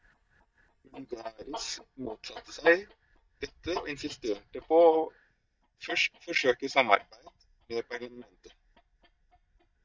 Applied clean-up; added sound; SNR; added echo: neural mask model DeepFilterNet 3.